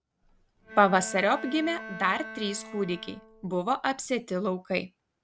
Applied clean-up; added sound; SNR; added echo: none; Bowed string instrument; 14 dB; none.